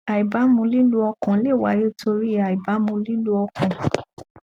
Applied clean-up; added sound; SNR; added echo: none; none; none; none.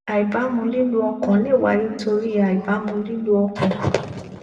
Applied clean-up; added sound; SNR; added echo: none; none; none; reverberation time 1.6 s.